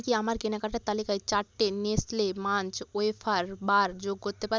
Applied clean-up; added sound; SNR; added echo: none; none; none; none.